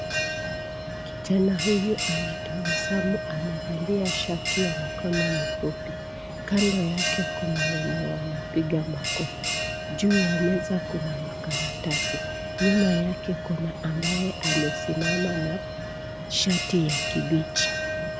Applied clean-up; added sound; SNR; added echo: none; Bell; 2 dB; none.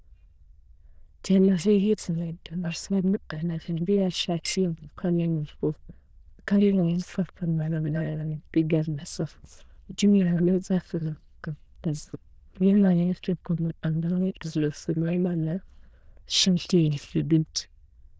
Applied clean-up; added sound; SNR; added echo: neural diffusion model UNIVERSE++.